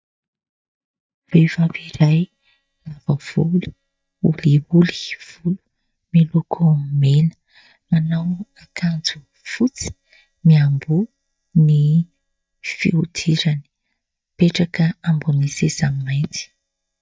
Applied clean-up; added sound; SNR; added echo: neural mask model DeepFilterNet 3.